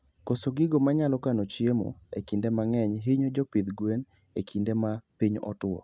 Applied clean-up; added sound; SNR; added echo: none; none; none; none.